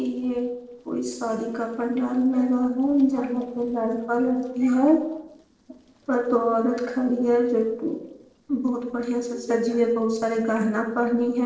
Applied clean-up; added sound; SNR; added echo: neural separator model SepFormer DNS4.